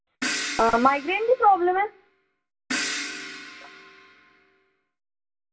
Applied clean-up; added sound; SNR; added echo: none; Crash cymbal; 8 dB; reverberation time 0.2 s.